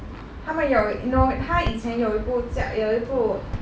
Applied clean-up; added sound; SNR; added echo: none; Walk, footsteps; 13 dB; none.